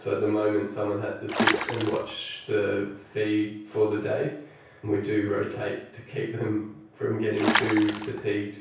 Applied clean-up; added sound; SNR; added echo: none; Water / Splash, splatter; 0 dB; reverberation time 0.6 s.